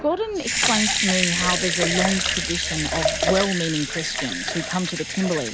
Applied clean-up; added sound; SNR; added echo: none; Sink (filling or washing) / Water tap, faucet / Liquid; 0 dB; none.